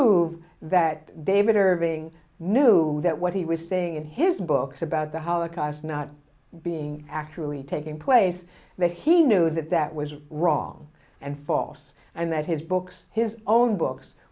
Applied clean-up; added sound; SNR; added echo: none; none; none; none.